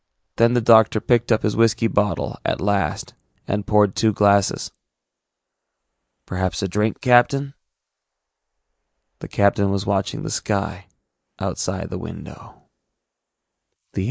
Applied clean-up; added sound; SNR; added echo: neural mask model Resemble Enhance denoiser.